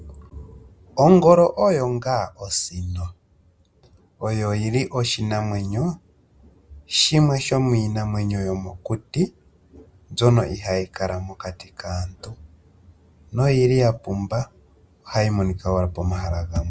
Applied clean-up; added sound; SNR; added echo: none; none; none; none.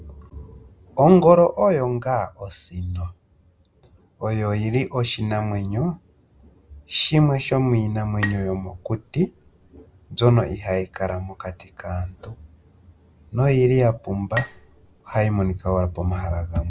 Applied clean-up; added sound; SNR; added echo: none; Bowed string instrument; 14 dB; none.